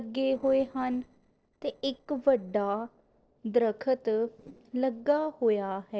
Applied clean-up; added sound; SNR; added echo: neural separator model SepFormer DNS4.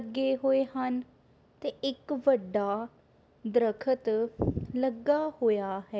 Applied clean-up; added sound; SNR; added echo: none; none; none; none.